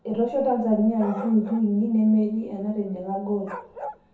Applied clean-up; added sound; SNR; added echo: none; Bark; 17 dB; reverberation time 0.5 s.